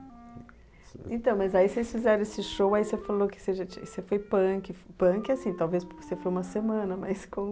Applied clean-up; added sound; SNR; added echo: none; Wind instrument, woodwind instrument; 20 dB; none.